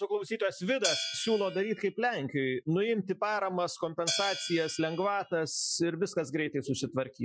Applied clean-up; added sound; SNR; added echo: classical method Wiener filter.